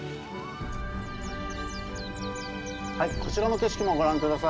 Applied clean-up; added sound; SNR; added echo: none; none; none; none.